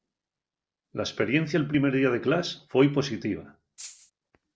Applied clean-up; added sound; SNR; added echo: neural separator model SepFormer DNS4.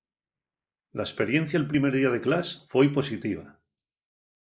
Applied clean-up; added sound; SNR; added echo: neural mask model Resemble Enhance denoiser.